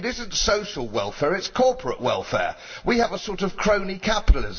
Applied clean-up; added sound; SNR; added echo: none; none; none; reverberation time 0.7 s.